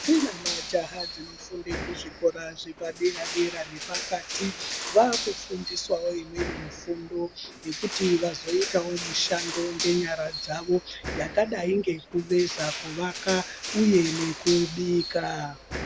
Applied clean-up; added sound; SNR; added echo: none; Crushing; 8 dB; none.